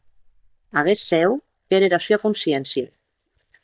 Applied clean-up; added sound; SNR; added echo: neural mask model DeepFilterNet 3.